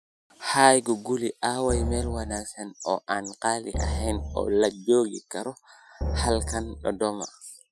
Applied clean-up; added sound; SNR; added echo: classical method Wiener filter.